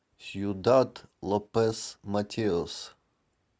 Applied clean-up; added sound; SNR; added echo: none; none; none; none.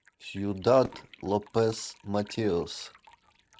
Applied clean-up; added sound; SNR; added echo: neural mask model RNNoise.